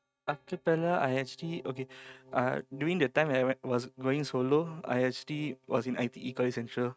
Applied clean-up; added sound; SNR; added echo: neural mask model RNNoise.